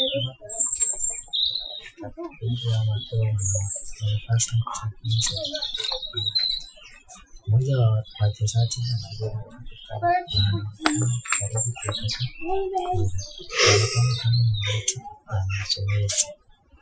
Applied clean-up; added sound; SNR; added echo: classical method Wiener filter.